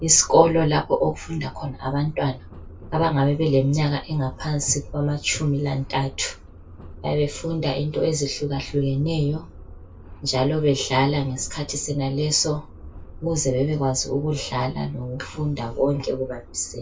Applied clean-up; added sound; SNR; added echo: none; Subway, metro, underground; 16 dB; reverberation time 0.2 s.